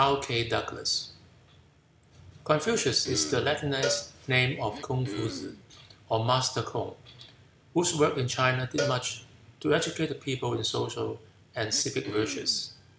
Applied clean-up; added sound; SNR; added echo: none; Cough + Cowbell; 9 dB; none.